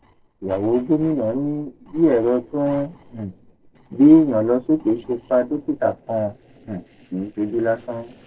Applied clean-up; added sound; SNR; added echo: neural separator model SepFormer DNS4.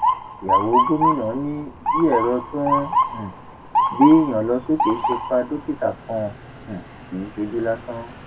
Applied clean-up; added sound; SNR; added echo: none; Motor vehicle (road) / Siren; 1 dB; reverberation time 0.1 s.